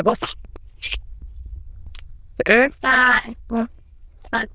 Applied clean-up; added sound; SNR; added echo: neural diffusion model UNIVERSE++.